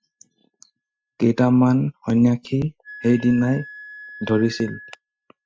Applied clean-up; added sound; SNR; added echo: classical method Wiener filter.